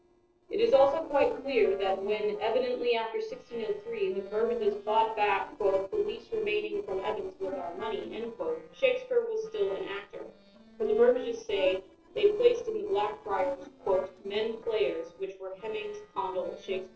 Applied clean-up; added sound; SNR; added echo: neural separator model SepFormer DNS4.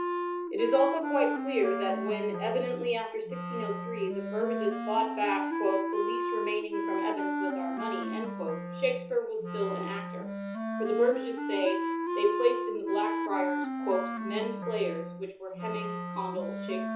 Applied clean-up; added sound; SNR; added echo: none; Wind instrument, woodwind instrument; 2 dB; reverberation time 0.6 s.